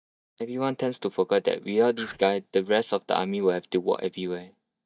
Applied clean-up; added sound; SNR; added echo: neural mask model DeepFilterNet 3.